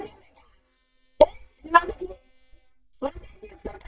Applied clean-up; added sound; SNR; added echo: neural mask model DeepFilterNet 3.